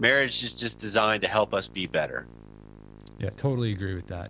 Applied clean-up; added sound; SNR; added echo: none; Musical instrument; 20 dB; none.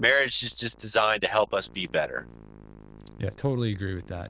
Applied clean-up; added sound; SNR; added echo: neural diffusion model UNIVERSE++.